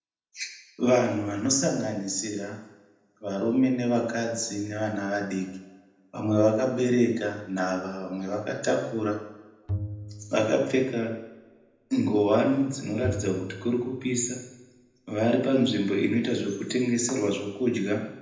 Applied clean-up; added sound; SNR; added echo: none; Bowed string instrument; 11 dB; reverberation time 0.8 s.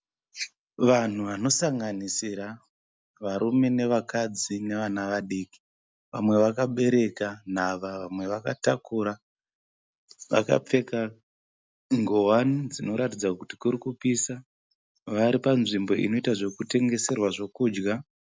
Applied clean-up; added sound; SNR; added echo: none; none; none; none.